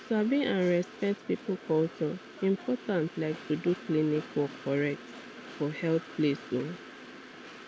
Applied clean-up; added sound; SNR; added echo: none; Train; 15 dB; none.